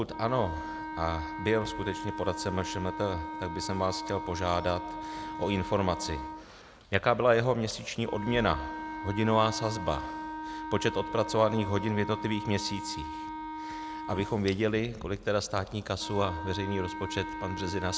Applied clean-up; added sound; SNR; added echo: none; Wind instrument, woodwind instrument; 8 dB; none.